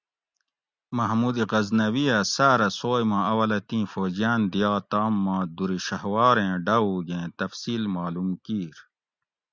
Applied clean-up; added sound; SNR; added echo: none; none; none; none.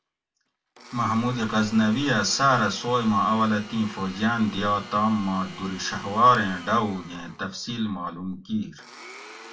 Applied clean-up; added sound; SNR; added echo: none; Domestic sounds, home sounds; 18 dB; reverberation time 0.2 s.